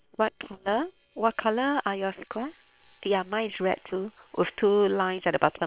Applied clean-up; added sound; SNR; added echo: neural separator model SepFormer WHAM!.